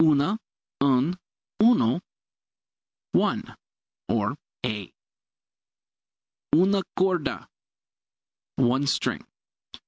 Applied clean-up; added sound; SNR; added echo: none; none; none; none.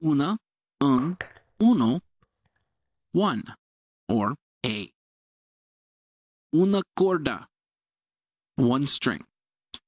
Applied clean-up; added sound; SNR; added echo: neural mask model DeepFilterNet 3.